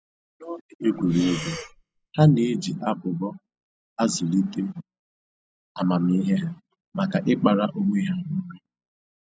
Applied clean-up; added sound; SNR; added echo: classical method spectral subtraction.